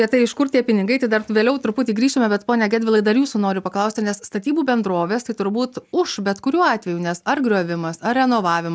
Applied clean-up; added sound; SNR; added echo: none; none; none; none.